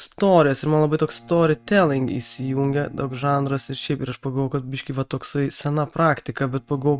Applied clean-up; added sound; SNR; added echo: neural mask model RNNoise.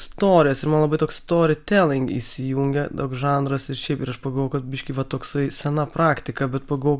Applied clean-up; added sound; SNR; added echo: none; none; none; none.